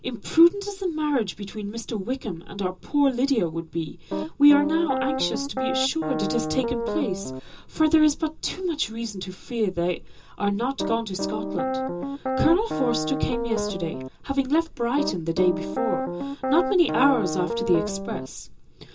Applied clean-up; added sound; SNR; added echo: none; Piano; 3 dB; reverberation time 0.2 s.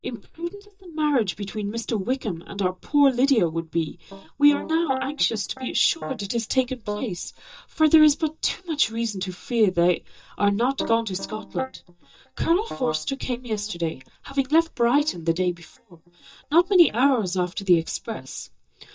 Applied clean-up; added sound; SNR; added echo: neural mask model DeepFilterNet 3.